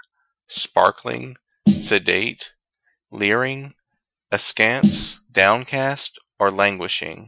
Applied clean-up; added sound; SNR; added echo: classical method Wiener filter.